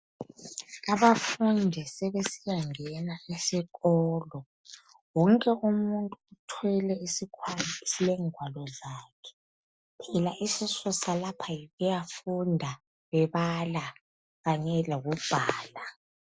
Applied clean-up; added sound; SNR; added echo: none; none; none; none.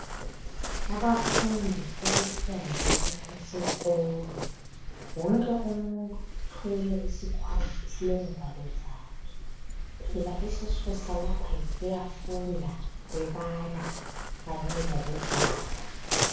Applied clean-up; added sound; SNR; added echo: none; Waves, surf; -2 dB; reverberation time 0.6 s.